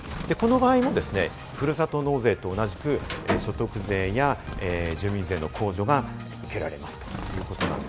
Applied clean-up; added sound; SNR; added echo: none; Bird; 10 dB; none.